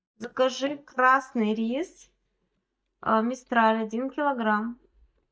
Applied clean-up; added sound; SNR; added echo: neural mask model DeepFilterNet 3.